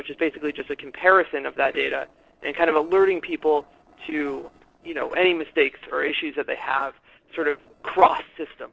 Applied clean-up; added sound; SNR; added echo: neural separator model SepFormer DNS4.